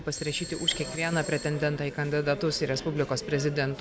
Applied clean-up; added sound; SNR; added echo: none; Bell / Doorbell; 16 dB; none.